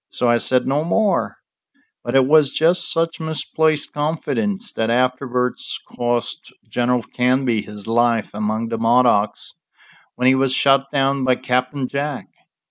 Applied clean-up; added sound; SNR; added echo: none; none; none; none.